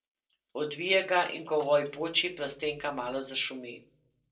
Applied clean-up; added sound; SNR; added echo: neural separator model SepFormer DNS4.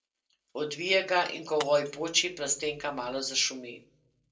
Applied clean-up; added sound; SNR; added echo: none; Shatter; 18 dB; reverberation time 0.2 s.